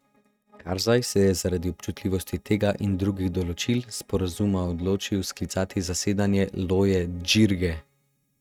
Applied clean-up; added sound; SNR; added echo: neural mask model RNNoise.